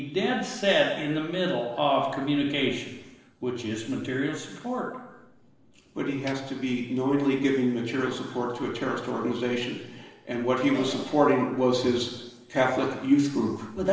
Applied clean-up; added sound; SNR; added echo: neural separator model SepFormer DNS4.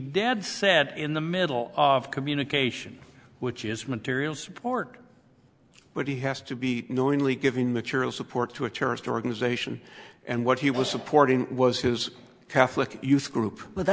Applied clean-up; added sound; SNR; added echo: none; none; none; none.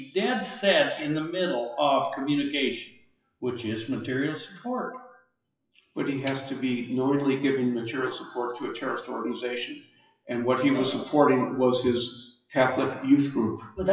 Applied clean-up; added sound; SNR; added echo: classical method WPE with log-MMSE.